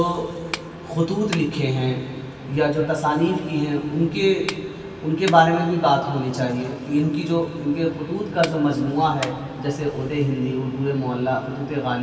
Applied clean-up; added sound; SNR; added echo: none; Clapping; 19 dB; reverberation time 2.5 s.